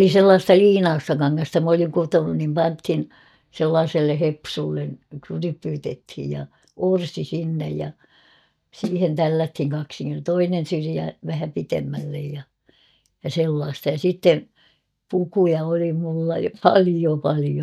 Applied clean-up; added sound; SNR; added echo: neural mask model DeepFilterNet 3.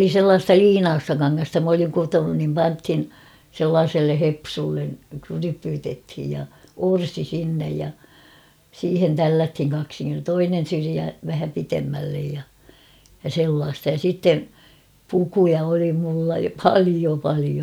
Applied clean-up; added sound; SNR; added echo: none; none; none; none.